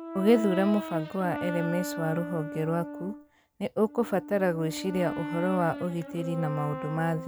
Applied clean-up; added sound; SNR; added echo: none; Brass instrument; 8 dB; none.